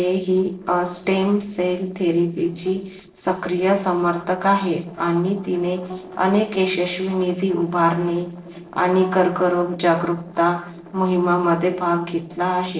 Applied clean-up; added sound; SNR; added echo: neural separator model SepFormer DNS4.